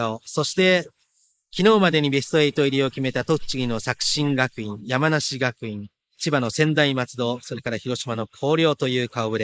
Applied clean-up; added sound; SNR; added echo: neural mask model Resemble Enhance denoiser.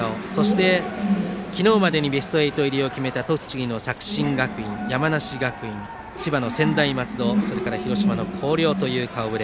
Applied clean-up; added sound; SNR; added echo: none; none; none; none.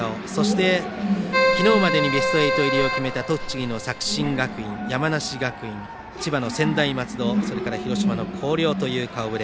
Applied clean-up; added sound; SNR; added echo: none; Keyboard (musical); 1 dB; none.